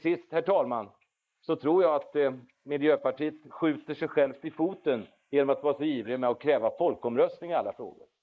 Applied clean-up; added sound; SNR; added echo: neural mask model Resemble Enhance denoiser.